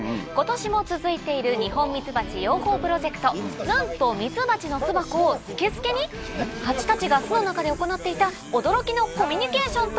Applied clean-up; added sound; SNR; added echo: none; none; none; none.